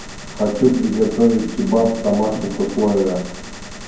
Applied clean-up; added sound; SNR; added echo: none; Gunshot, gunfire; 15 dB; reverberation time 0.9 s.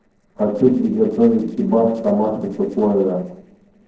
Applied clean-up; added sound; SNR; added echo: neural separator model SepFormer DNS4.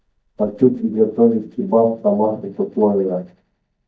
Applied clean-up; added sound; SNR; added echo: neural mask model DeepFilterNet 3.